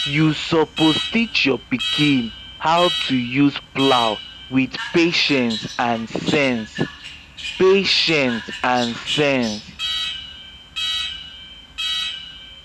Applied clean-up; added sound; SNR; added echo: none; Alarm; 8 dB; none.